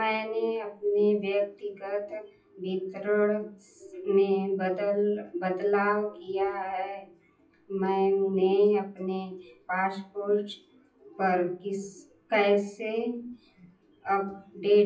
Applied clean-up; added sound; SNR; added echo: classical method WPE with log-MMSE.